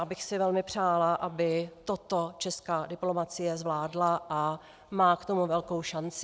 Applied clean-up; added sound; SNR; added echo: none; none; none; none.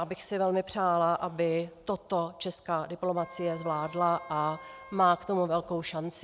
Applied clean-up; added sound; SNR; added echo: none; Wind instrument, woodwind instrument; 18 dB; none.